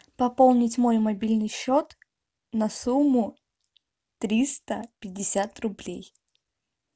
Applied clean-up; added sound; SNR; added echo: none; none; none; none.